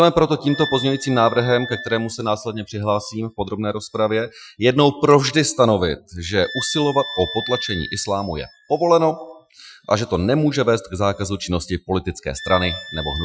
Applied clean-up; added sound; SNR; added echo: classical method Wiener filter.